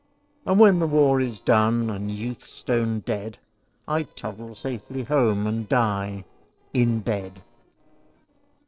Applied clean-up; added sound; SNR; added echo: neural separator model SepFormer DNS4.